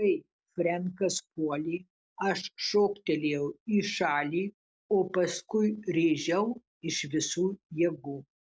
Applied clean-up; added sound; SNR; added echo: none; none; none; none.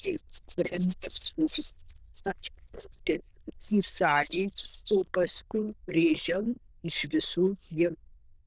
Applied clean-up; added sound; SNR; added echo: neural diffusion model UNIVERSE++.